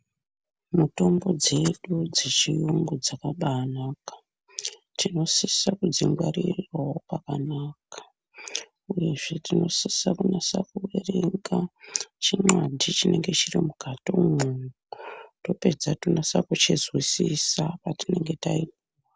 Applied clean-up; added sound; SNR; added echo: none; none; none; none.